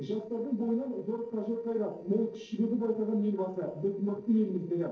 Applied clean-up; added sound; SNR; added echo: neural separator model SepFormer DNS4.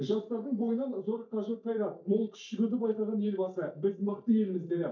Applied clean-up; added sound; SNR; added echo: neural mask model DeepFilterNet 3.